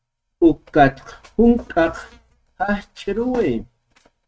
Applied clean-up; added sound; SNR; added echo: neural mask model RNNoise.